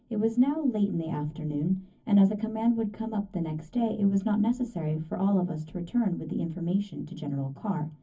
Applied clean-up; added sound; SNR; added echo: none; none; none; reverberation time 0.3 s.